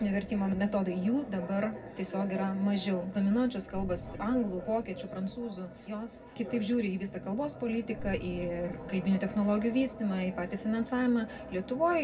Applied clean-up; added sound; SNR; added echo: none; Boom; 20 dB; reverberation time 0.4 s.